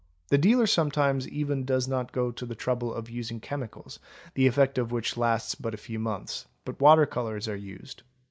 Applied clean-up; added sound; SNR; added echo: none; none; none; none.